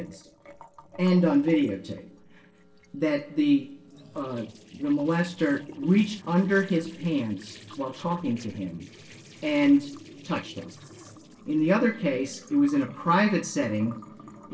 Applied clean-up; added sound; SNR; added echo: neural separator model SepFormer DNS4.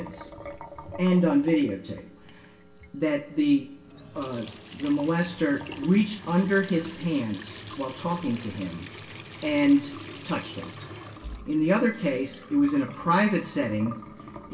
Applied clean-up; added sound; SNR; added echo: none; Trickle, dribble / Sink (filling or washing) / Water tap, faucet; 16 dB; reverberation time 0.3 s.